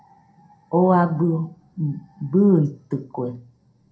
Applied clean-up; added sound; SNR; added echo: none; none; none; reverberation time 0.3 s.